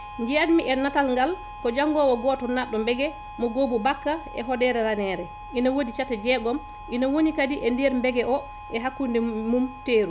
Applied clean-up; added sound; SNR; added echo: none; Harmonica; 15 dB; none.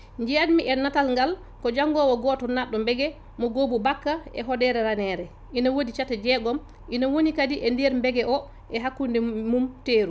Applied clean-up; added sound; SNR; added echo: none; none; none; none.